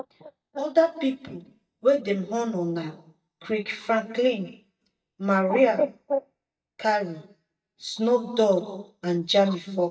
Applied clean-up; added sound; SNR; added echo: neural mask model DeepFilterNet 3.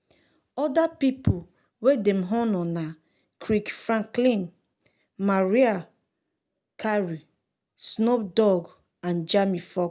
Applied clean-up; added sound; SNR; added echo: none; none; none; none.